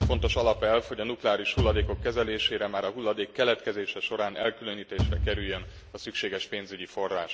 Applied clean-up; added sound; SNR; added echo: none; Bass drum / Thump, thud; 2 dB; none.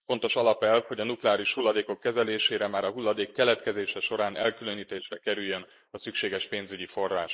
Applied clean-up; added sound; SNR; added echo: neural mask model Resemble Enhance denoiser.